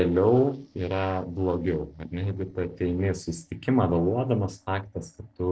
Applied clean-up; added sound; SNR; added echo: neural separator model SepFormer DNS4.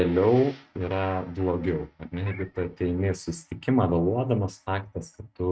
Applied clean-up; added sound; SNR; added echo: neural mask model RNNoise.